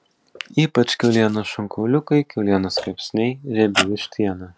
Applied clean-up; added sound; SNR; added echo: none; Rattle (instrument); 19 dB; none.